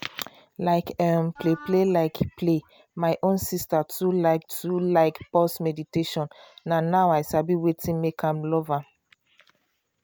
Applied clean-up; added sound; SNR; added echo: none; Wind instrument, woodwind instrument; 20 dB; none.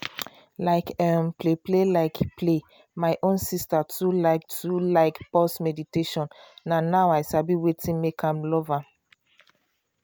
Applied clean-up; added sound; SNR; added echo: none; none; none; none.